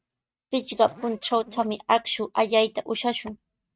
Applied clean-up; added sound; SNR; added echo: neural mask model RNNoise.